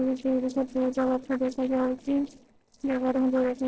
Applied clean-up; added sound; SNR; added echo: neural separator model SepFormer DNS4.